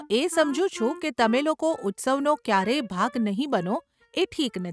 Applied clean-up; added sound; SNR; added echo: neural mask model RNNoise.